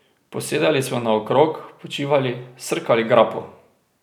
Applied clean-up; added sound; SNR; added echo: none; none; none; none.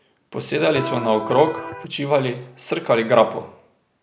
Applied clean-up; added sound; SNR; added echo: none; Electric guitar; 8 dB; none.